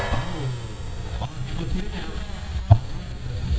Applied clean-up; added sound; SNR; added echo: neural mask model DeepFilterNet 3.